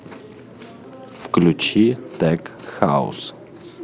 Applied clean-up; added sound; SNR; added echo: none; Chewing, mastication; 16 dB; none.